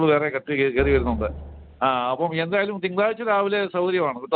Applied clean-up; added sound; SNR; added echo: none; Drum; 10 dB; none.